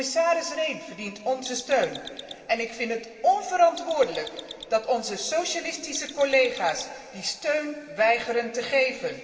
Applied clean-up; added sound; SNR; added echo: none; Mechanisms; 16 dB; reverberation time 2.3 s.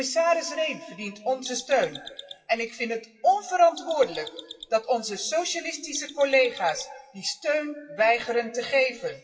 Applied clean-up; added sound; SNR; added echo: classical method WPE with log-MMSE.